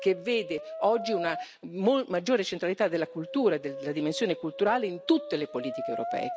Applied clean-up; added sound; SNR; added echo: none; Brass instrument; 10 dB; none.